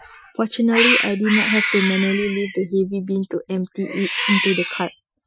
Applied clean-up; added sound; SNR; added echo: classical method Wiener filter.